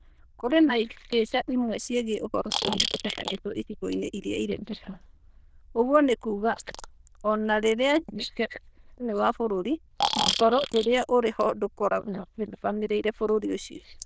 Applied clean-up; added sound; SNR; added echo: neural diffusion model UNIVERSE++.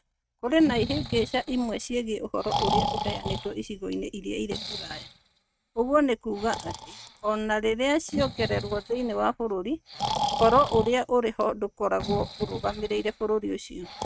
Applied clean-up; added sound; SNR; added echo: neural mask model RNNoise.